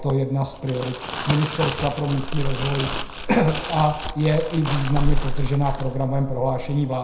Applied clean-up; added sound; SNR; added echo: none; Crumpling, crinkling; 3 dB; reverberation time 0.5 s.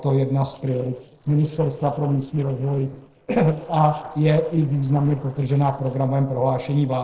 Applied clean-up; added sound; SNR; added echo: neural separator model SepFormer DNS4.